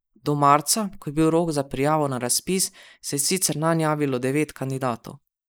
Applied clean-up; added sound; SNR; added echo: neural mask model Resemble Enhance denoiser.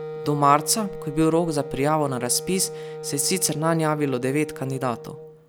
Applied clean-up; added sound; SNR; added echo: none; Wind instrument, woodwind instrument; 11 dB; none.